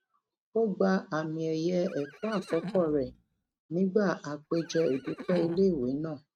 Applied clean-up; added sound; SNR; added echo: neural mask model RNNoise.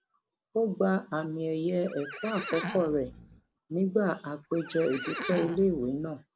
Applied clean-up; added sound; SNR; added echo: none; Livestock, farm animals, working animals; 9 dB; none.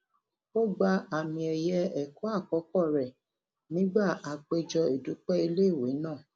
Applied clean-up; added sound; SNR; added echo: none; none; none; none.